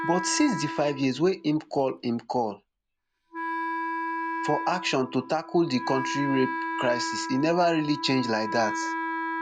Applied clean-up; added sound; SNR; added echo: none; Wind instrument, woodwind instrument; 6 dB; none.